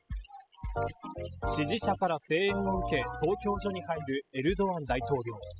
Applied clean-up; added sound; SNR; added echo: classical method spectral subtraction.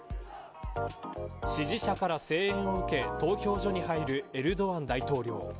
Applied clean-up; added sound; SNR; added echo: none; none; none; none.